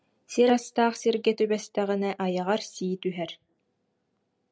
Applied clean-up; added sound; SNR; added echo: none; none; none; none.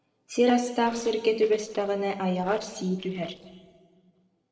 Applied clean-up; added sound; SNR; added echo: neural separator model SepFormer DNS4.